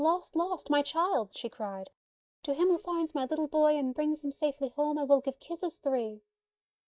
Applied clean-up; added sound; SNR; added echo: neural mask model DeepFilterNet 3.